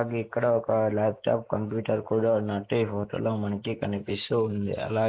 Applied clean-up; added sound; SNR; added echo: neural mask model Resemble Enhance denoiser.